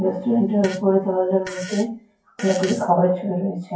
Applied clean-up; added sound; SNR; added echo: classical method WPE with log-MMSE.